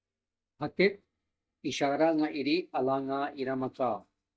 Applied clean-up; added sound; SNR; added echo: neural mask model DeepFilterNet 3.